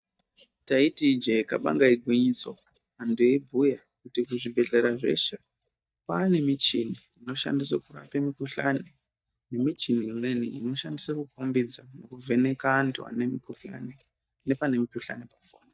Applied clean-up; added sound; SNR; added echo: neural mask model DeepFilterNet 3.